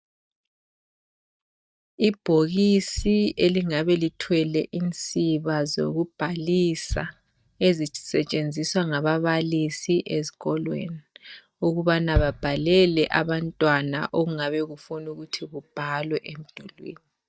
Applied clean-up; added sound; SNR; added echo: neural mask model DeepFilterNet 3.